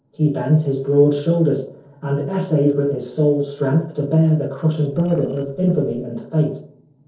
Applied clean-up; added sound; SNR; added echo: neural separator model SepFormer DNS4.